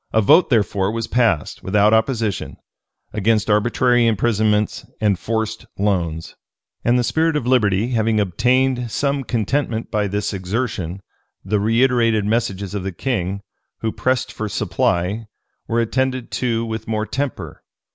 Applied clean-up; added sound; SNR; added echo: none; none; none; none.